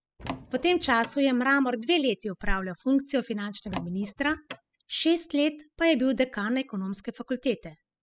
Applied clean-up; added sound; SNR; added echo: classical method spectral subtraction.